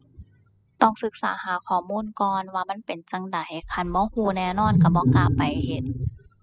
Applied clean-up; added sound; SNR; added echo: classical method spectral subtraction.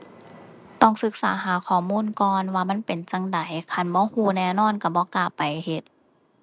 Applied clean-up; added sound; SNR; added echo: none; none; none; none.